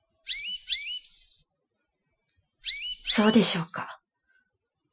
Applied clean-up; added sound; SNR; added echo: classical method Wiener filter.